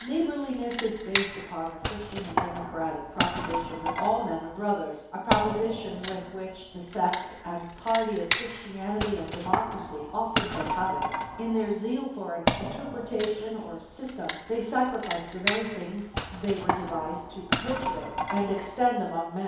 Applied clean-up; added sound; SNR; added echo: none; Wood; 1 dB; reverberation time 2.2 s.